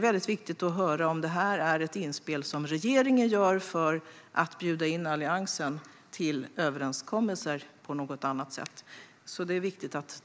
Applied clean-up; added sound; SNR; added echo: none; none; none; none.